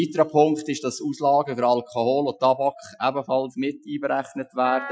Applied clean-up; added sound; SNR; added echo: classical method Wiener filter.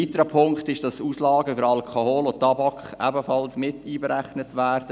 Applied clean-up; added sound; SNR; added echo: none; none; none; none.